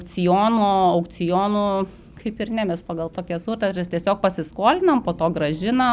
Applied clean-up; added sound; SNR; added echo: none; none; none; none.